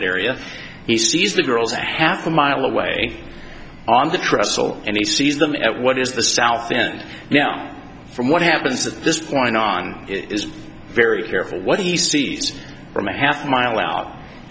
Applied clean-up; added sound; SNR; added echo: none; none; none; none.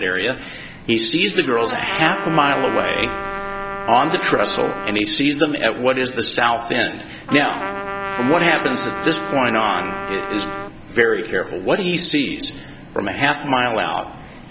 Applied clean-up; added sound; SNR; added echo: none; Trumpet; 7 dB; none.